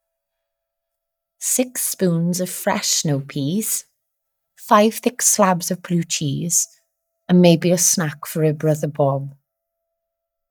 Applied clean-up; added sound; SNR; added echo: neural mask model DeepFilterNet 3.